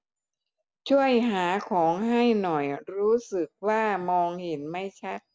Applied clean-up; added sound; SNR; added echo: none; none; none; none.